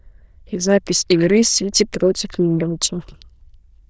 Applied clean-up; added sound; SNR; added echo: neural diffusion model UNIVERSE++.